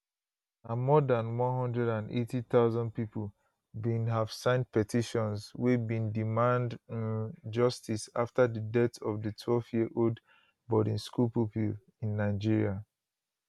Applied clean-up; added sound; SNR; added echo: none; none; none; none.